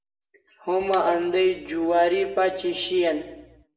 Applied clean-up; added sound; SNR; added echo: none; Liquid; 16 dB; reverberation time 0.7 s.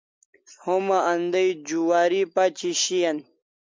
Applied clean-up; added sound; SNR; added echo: none; none; none; none.